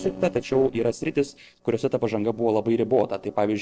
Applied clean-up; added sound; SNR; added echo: neural separator model SepFormer DNS4.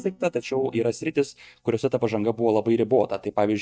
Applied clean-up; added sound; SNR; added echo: neural mask model DeepFilterNet 3.